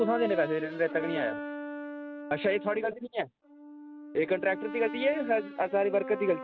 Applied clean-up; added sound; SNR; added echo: none; Brass instrument; 9 dB; none.